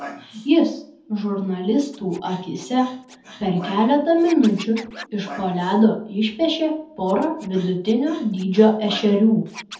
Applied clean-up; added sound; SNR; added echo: none; Scratching (performance technique); 20 dB; reverberation time 0.7 s.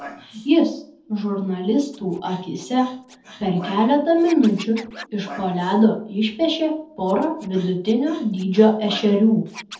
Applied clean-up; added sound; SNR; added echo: neural separator model SepFormer DNS4.